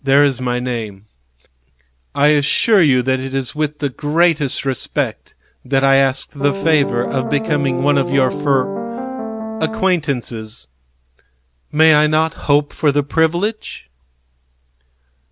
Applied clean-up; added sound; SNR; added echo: none; Piano; 4 dB; none.